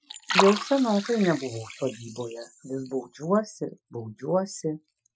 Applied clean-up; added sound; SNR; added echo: classical method Wiener filter.